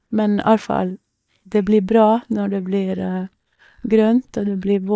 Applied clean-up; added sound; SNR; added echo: neural mask model DeepFilterNet 3.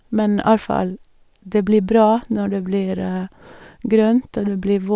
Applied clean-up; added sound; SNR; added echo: none; none; none; none.